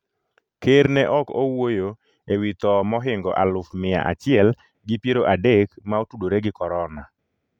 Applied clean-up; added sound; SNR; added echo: none; none; none; none.